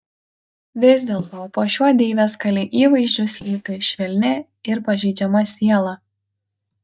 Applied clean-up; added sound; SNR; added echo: neural mask model DeepFilterNet 3.